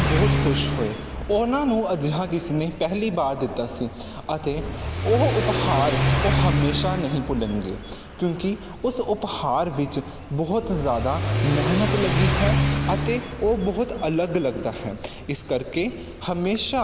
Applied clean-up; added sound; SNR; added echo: none; Accelerating, revving, vroom / Car; 2 dB; none.